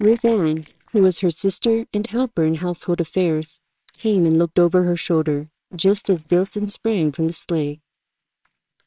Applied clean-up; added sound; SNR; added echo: neural separator model SepFormer WHAMR!.